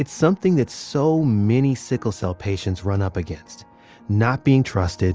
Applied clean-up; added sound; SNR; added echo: none; none; none; none.